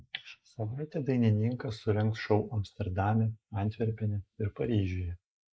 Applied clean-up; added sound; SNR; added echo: neural mask model Resemble Enhance denoiser.